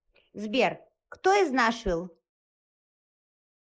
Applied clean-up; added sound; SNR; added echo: neural mask model Resemble Enhance denoiser.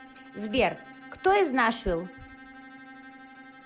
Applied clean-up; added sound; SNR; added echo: none; Bowed string instrument; 18 dB; none.